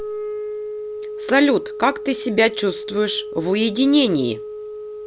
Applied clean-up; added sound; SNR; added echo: none; Wind instrument, woodwind instrument; 10 dB; none.